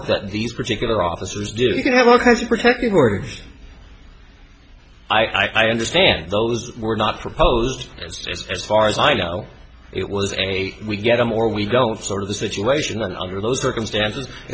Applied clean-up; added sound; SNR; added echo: none; none; none; none.